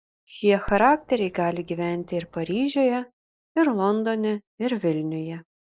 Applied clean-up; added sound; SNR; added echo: neural separator model SepFormer DNS4.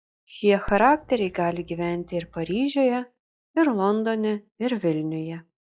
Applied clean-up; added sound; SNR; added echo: classical method log-MMSE.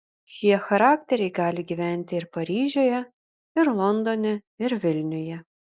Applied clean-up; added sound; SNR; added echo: none; none; none; none.